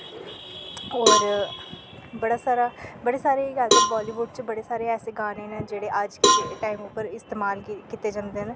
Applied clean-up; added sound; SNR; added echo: none; Cowbell; -1 dB; none.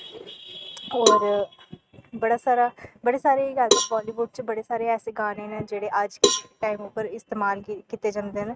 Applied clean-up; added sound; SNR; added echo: neural mask model RNNoise.